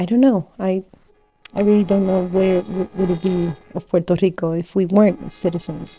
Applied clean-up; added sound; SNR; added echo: neural separator model SepFormer DNS4.